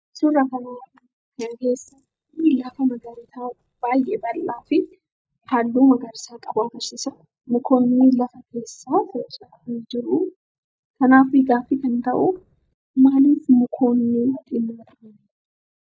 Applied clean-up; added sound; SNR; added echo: neural mask model DeepFilterNet 3.